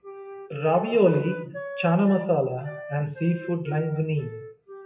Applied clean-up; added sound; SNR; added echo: classical method WPE with log-MMSE.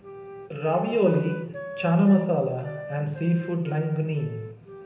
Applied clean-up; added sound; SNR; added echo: none; Wind instrument, woodwind instrument; 14 dB; reverberation time 0.9 s.